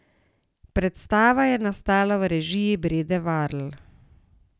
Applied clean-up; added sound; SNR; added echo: none; none; none; none.